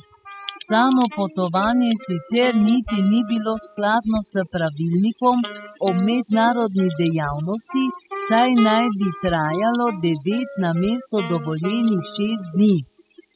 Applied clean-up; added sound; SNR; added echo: classical method spectral subtraction.